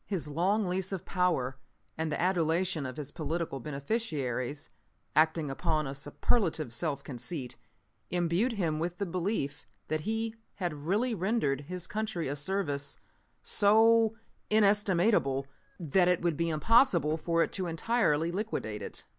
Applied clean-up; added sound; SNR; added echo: none; none; none; none.